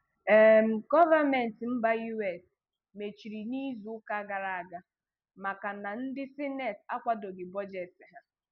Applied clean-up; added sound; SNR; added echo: none; none; none; none.